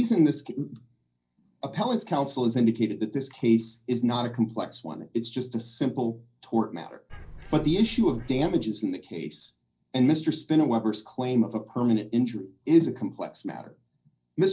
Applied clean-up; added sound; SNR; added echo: neural separator model SepFormer DNS4.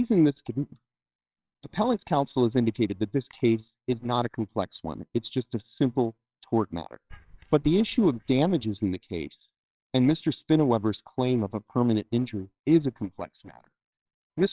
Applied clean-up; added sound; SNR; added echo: neural separator model SepFormer WHAMR!.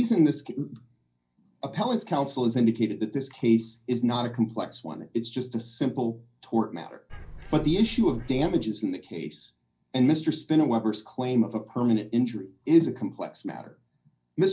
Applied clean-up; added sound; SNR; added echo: none; Bird; 12 dB; reverberation time 0.3 s.